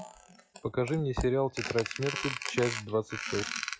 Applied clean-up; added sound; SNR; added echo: classical method log-MMSE.